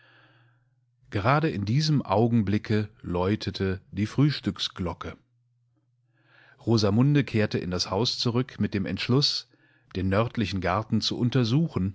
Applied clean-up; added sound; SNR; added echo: none; none; none; none.